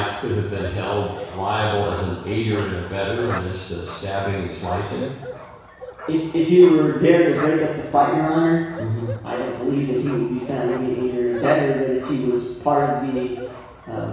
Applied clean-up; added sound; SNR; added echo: none; Bark; 15 dB; reverberation time 1.1 s.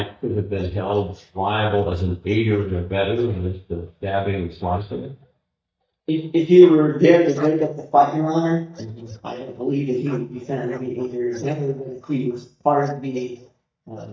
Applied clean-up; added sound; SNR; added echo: neural mask model DeepFilterNet 3.